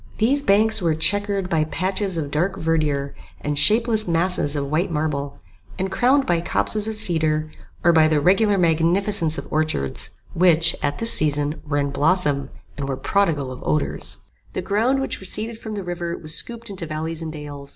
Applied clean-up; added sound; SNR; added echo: none; none; none; none.